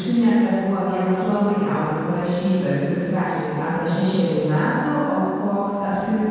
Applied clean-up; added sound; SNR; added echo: none; none; none; reverberation time 2.1 s.